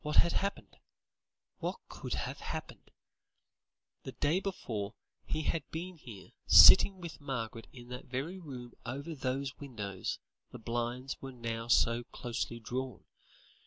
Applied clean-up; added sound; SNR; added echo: none; none; none; none.